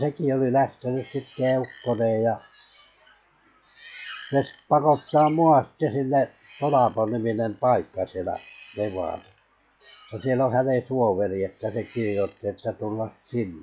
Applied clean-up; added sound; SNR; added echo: classical method log-MMSE.